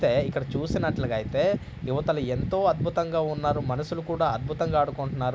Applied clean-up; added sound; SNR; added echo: none; none; none; none.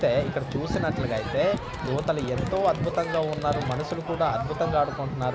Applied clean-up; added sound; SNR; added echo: none; Crowd; 9 dB; none.